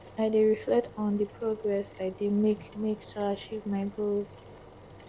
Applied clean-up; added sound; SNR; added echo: none; Engine; 19 dB; none.